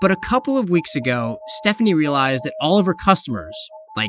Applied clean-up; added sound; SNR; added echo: classical method Wiener filter.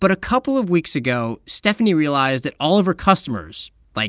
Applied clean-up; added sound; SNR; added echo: none; none; none; none.